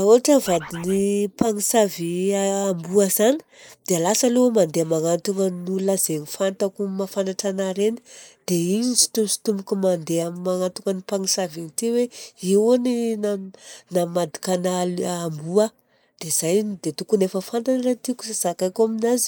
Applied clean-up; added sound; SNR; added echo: neural mask model Resemble Enhance denoiser.